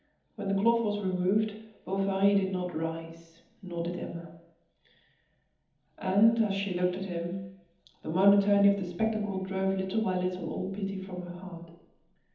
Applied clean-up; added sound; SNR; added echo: none; none; none; reverberation time 1.3 s.